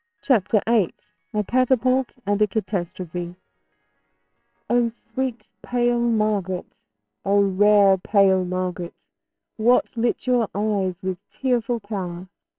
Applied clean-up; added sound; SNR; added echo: neural separator model SepFormer WHAMR!.